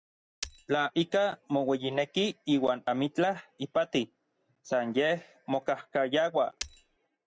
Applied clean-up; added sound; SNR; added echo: none; Shatter; 12 dB; none.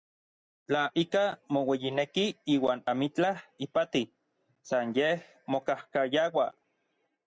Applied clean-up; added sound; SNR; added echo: none; none; none; none.